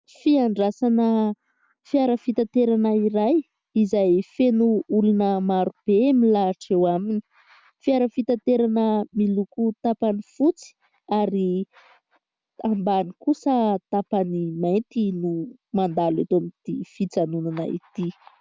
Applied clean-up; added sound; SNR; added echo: none; none; none; none.